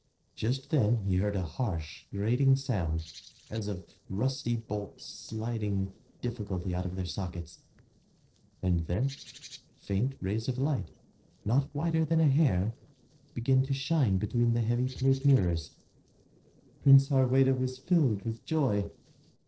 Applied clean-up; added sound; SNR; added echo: neural separator model SepFormer DNS4.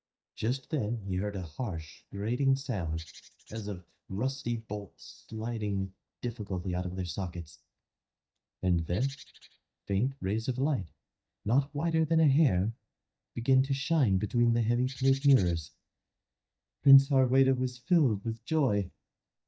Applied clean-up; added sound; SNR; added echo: neural mask model DeepFilterNet 3.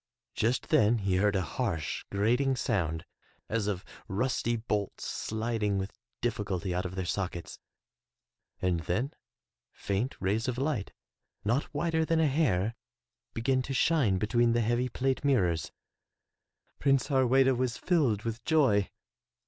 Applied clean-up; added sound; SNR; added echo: none; none; none; none.